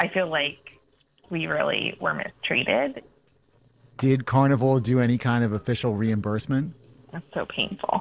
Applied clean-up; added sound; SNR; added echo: neural separator model SepFormer DNS4.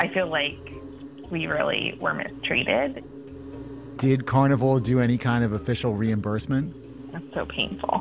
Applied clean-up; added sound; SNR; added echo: none; Insect; 16 dB; none.